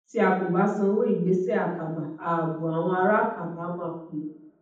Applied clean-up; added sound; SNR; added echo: none; none; none; reverberation time 0.8 s.